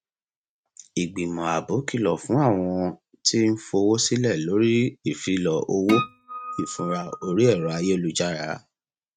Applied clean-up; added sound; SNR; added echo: neural mask model RNNoise.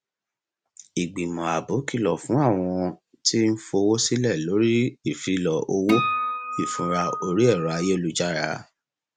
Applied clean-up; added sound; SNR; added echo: none; Acoustic guitar; 4 dB; none.